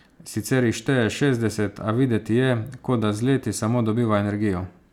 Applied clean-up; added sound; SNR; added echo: none; none; none; none.